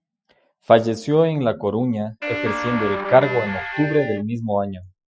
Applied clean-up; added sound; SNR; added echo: classical method Wiener filter.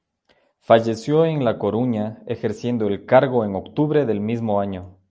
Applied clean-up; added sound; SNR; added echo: none; none; none; none.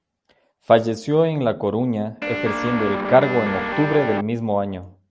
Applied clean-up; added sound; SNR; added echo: none; Guitar; 4 dB; none.